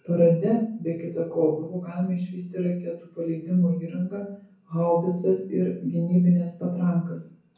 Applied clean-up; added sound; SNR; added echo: none; none; none; reverberation time 0.6 s.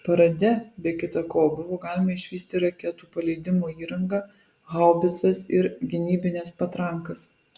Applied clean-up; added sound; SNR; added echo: none; none; none; none.